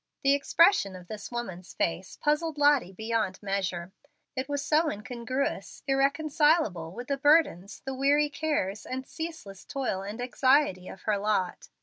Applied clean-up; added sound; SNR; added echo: none; none; none; none.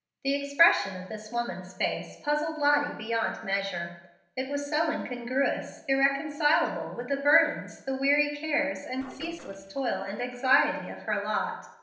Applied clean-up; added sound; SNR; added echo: neural separator model SepFormer DNS4.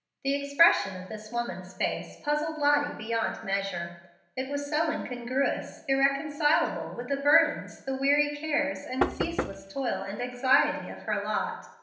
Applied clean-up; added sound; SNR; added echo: none; Knock; 4 dB; reverberation time 0.8 s.